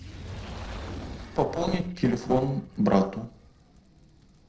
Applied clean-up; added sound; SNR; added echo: neural separator model SepFormer DNS4.